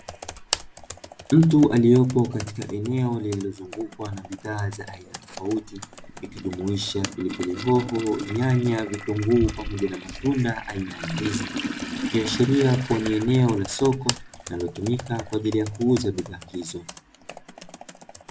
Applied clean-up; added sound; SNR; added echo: none; Toilet flush + Computer keyboard; 11 dB; none.